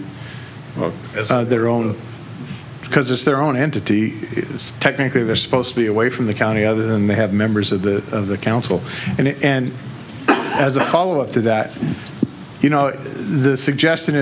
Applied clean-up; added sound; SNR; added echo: none; none; none; none.